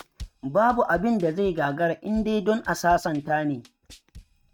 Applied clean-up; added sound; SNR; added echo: neural mask model RNNoise.